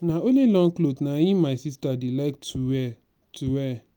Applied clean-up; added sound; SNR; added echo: none; none; none; none.